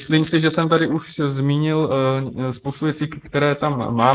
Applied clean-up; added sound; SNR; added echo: neural mask model Resemble Enhance denoiser.